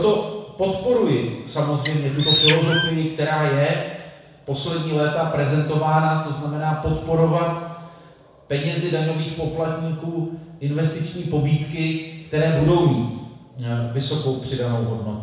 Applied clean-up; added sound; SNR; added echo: none; Bird; 1 dB; reverberation time 1.0 s.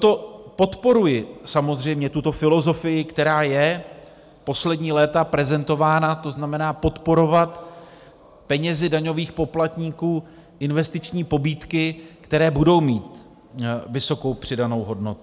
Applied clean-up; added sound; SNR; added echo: none; none; none; none.